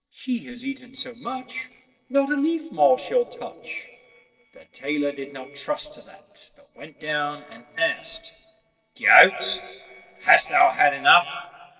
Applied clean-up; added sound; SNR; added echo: neural separator model SepFormer DNS4.